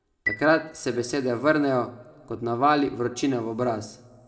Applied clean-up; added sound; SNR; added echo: none; Chime; 12 dB; reverberation time 1.7 s.